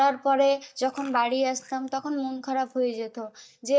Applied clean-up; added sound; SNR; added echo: neural mask model DeepFilterNet 3.